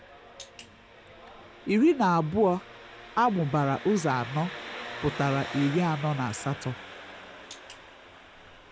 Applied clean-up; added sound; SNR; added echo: none; Engine; 14 dB; none.